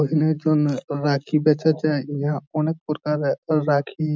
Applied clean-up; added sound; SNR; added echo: none; none; none; none.